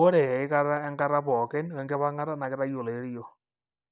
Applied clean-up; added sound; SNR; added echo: none; none; none; none.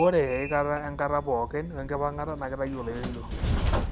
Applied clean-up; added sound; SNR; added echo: none; Train; 4 dB; none.